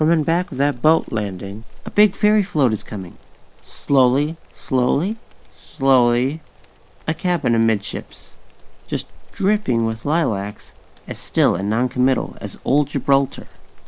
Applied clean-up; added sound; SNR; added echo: none; Insect; 15 dB; none.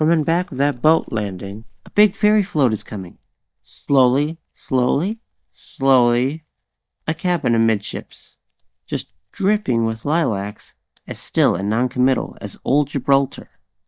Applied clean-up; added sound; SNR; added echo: neural mask model DeepFilterNet 3.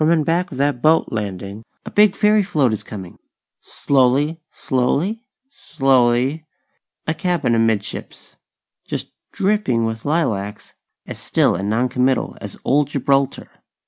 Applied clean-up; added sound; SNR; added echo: none; none; none; none.